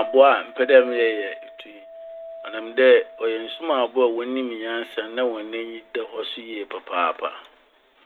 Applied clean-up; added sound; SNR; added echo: none; Chink, clink; 18 dB; none.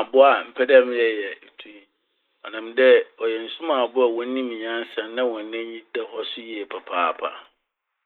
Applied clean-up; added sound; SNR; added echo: neural mask model Resemble Enhance denoiser.